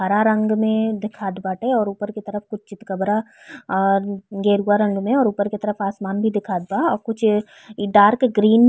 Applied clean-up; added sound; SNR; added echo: none; none; none; none.